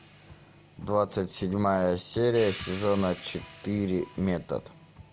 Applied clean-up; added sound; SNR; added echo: none; Hi-hat; 17 dB; none.